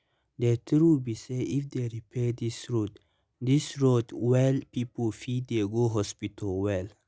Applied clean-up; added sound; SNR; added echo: none; none; none; none.